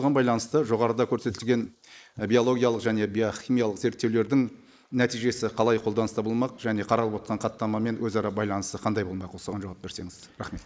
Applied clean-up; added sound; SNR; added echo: neural mask model Resemble Enhance denoiser.